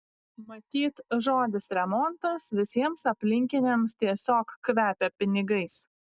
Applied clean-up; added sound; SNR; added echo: neural mask model DeepFilterNet 3.